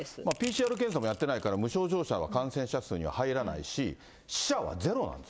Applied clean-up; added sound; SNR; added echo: none; Crushing; 14 dB; none.